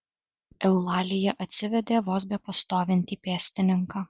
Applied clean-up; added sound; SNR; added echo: none; none; none; none.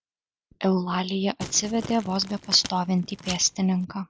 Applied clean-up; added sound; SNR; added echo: none; Crumpling, crinkling; 14 dB; none.